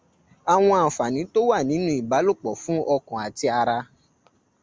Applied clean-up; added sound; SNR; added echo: none; none; none; none.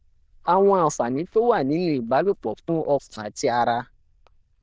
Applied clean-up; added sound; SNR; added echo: neural diffusion model UNIVERSE++.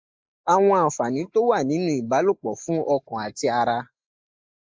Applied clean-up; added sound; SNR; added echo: neural mask model Resemble Enhance denoiser.